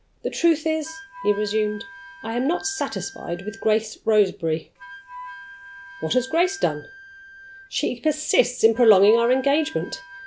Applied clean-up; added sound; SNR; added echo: none; Wind instrument, woodwind instrument; 18 dB; none.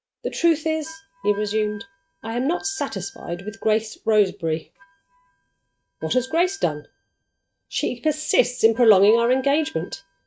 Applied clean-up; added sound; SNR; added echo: neural mask model RNNoise.